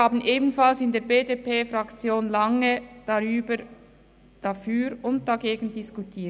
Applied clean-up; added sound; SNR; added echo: none; none; none; none.